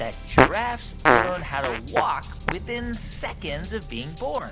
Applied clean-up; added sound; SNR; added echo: none; Fart; -4 dB; none.